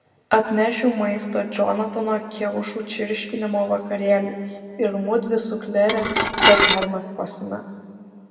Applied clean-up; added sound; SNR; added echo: none; Dishes, pots, and pans / Glass; -4 dB; reverberation time 1.9 s.